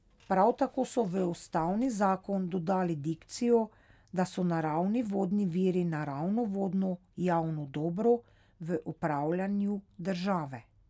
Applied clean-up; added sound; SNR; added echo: none; none; none; none.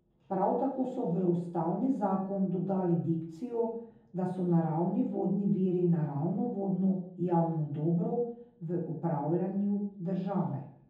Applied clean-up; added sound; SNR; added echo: none; none; none; reverberation time 0.7 s.